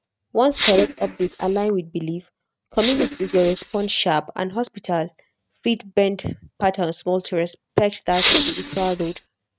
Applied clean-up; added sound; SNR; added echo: neural mask model RNNoise.